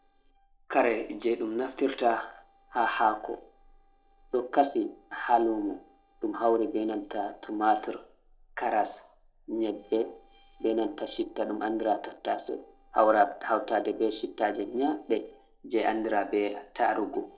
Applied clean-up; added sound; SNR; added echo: neural separator model SepFormer DNS4.